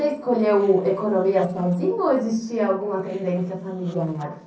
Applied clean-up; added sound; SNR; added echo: neural separator model SepFormer DNS4.